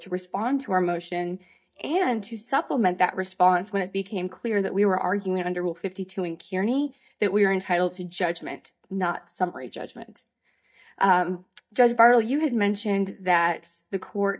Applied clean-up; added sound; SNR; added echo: neural mask model DeepFilterNet 3.